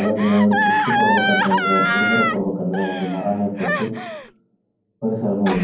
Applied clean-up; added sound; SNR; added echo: none; Gasp; 1 dB; reverberation time 0.9 s.